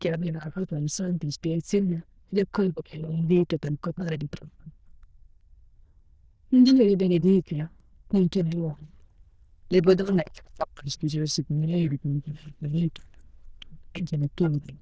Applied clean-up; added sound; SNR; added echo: neural diffusion model UNIVERSE++.